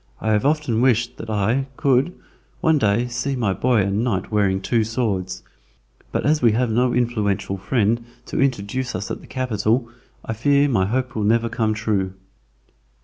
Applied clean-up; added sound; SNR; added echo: none; none; none; none.